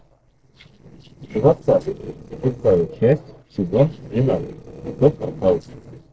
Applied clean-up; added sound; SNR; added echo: neural separator model SepFormer DNS4.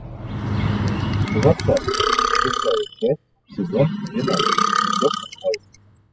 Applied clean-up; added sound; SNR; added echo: classical method spectral subtraction.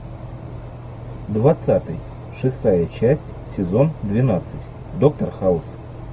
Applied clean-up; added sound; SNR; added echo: none; none; none; none.